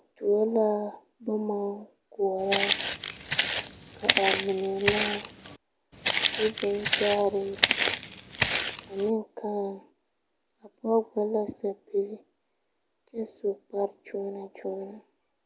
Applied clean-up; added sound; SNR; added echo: none; Walk, footsteps; -1 dB; none.